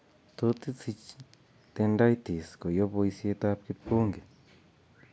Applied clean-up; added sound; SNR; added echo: none; none; none; none.